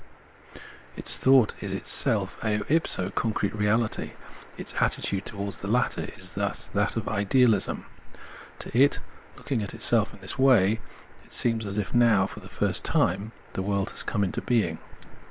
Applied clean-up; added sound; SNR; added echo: neural separator model SepFormer WHAM!.